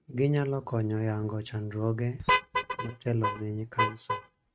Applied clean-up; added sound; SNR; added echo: neural mask model RNNoise.